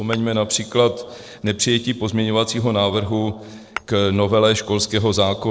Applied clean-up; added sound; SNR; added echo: neural separator model SepFormer DNS4.